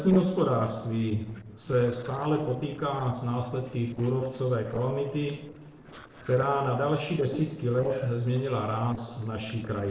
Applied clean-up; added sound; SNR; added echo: neural separator model SepFormer DNS4.